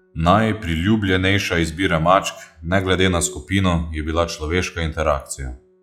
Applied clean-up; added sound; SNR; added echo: classical method log-MMSE.